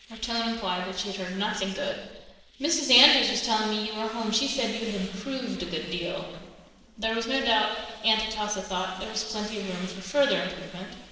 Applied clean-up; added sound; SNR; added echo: neural separator model SepFormer DNS4.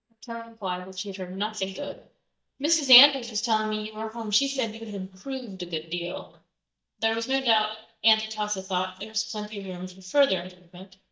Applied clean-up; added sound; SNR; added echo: neural mask model DeepFilterNet 3.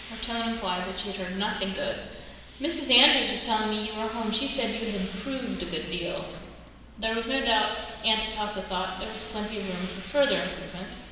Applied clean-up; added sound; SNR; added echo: none; Tools; 17 dB; reverberation time 1.2 s.